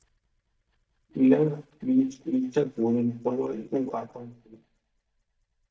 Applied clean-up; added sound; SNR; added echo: neural mask model DeepFilterNet 3.